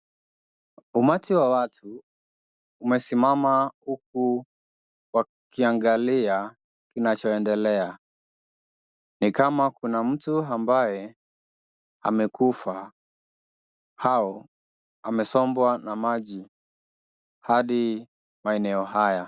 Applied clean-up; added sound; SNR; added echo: none; none; none; none.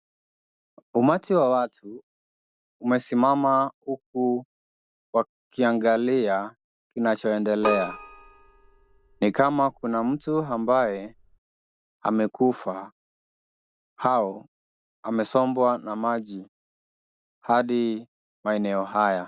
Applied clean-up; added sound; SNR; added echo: none; Keyboard (musical); 10 dB; none.